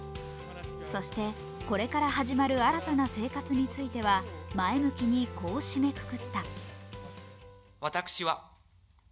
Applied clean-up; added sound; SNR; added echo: none; none; none; none.